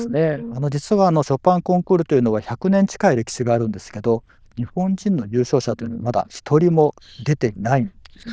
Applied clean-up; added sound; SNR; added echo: neural diffusion model UNIVERSE++.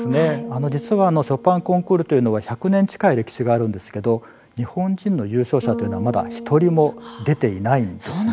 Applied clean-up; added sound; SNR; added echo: none; Bass guitar; 14 dB; none.